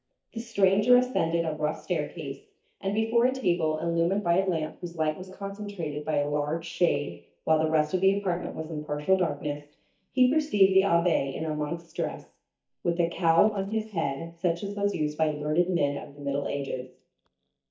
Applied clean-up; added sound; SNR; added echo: neural mask model DeepFilterNet 3.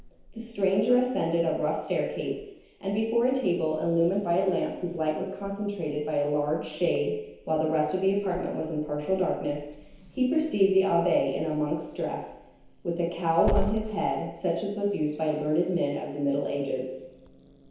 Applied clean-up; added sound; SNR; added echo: none; Growling / Hiss; 13 dB; reverberation time 1.0 s.